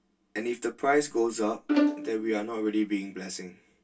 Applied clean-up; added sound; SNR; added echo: none; Bowed string instrument; 0 dB; reverberation time 0.1 s.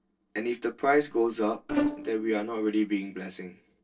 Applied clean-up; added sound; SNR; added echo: neural separator model SepFormer DNS4.